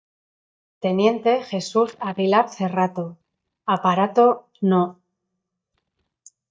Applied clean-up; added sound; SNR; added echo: neural mask model DeepFilterNet 3.